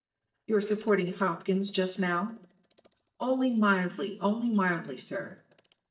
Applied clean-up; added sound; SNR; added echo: neural mask model DeepFilterNet 3.